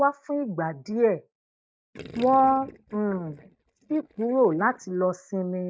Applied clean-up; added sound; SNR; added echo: neural mask model DeepFilterNet 3.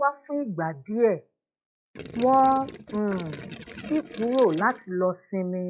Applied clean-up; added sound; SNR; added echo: classical method log-MMSE.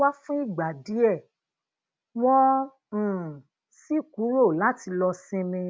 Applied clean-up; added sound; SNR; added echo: none; none; none; none.